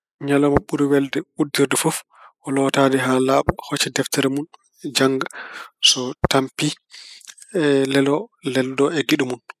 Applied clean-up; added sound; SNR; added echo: classical method spectral subtraction.